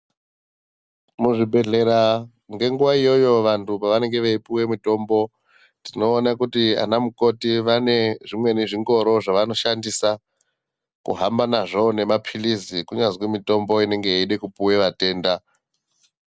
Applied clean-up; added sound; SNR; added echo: none; none; none; none.